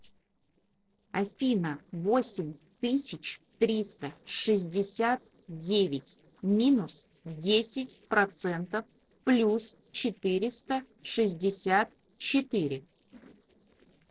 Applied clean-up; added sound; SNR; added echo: neural separator model SepFormer DNS4.